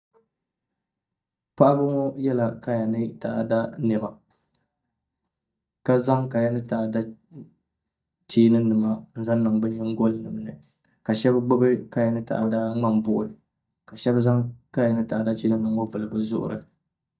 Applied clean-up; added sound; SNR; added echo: neural mask model DeepFilterNet 3.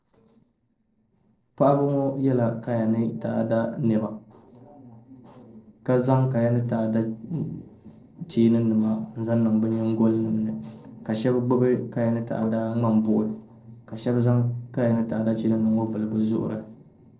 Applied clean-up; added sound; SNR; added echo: neural separator model SepFormer DNS4.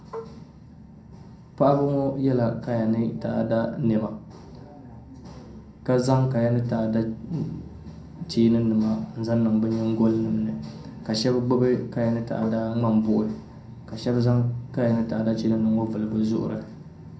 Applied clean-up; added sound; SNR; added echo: none; Marimba, xylophone; 18 dB; reverberation time 0.5 s.